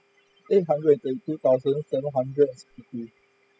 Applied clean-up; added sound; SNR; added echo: classical method spectral subtraction.